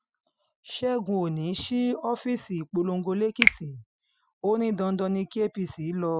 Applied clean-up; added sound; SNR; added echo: classical method Wiener filter.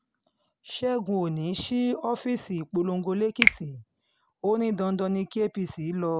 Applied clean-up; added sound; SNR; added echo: none; Finger snapping; 0 dB; none.